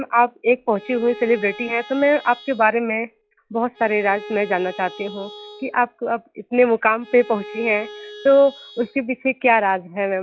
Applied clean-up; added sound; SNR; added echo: classical method log-MMSE.